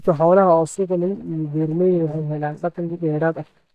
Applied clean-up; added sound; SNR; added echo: neural mask model DeepFilterNet 3.